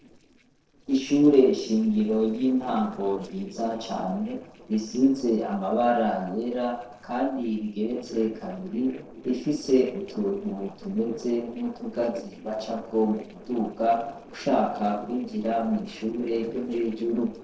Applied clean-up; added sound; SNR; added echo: neural separator model SepFormer DNS4.